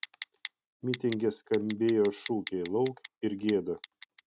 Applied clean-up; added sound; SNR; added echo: neural mask model RNNoise.